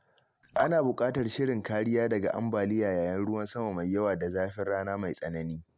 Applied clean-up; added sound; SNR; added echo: none; Drip; 8 dB; none.